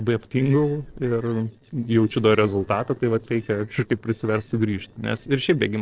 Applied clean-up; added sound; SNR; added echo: neural separator model SepFormer DNS4.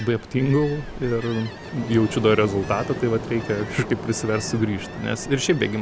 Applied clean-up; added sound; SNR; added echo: none; Ocean; 11 dB; none.